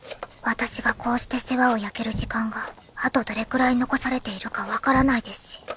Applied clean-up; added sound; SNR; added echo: none; Sliding door / Slam / Wood; 15 dB; none.